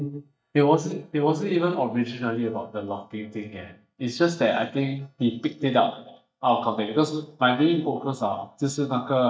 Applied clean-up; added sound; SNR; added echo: neural mask model DeepFilterNet 3.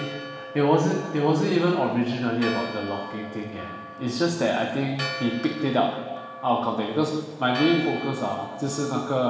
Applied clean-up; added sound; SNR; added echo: none; Church bell; 12 dB; reverberation time 1.2 s.